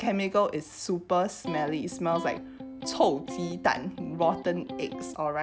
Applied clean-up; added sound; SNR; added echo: none; Electric guitar; 9 dB; none.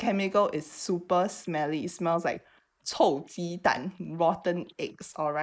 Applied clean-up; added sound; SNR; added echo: neural mask model Resemble Enhance denoiser.